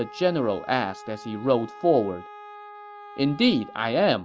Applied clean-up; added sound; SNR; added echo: none; Wind instrument, woodwind instrument; 18 dB; none.